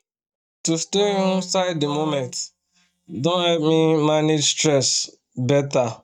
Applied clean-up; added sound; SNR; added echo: neural mask model DeepFilterNet 3.